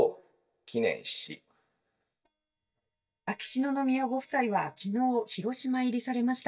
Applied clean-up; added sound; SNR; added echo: neural mask model DeepFilterNet 3.